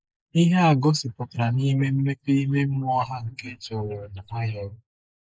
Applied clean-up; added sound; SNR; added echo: neural mask model Resemble Enhance denoiser.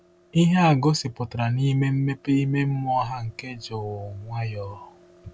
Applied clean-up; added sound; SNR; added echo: none; none; none; none.